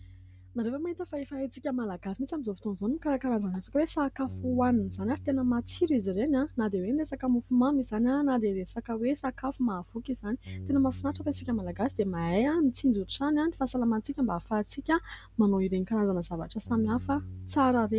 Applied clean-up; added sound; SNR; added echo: none; Bass guitar; 17 dB; none.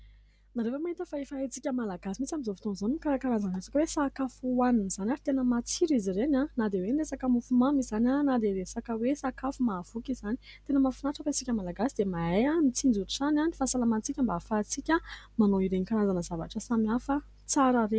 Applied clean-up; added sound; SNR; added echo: none; none; none; none.